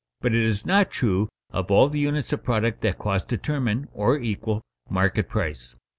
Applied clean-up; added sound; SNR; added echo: none; none; none; none.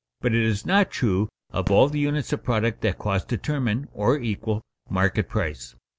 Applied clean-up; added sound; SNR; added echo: none; Fireworks; 18 dB; none.